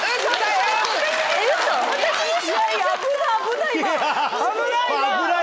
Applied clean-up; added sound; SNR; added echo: none; none; none; none.